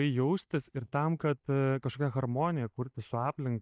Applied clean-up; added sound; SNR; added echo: neural mask model DeepFilterNet 3.